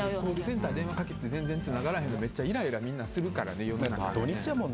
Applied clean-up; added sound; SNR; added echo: none; Growling; 11 dB; none.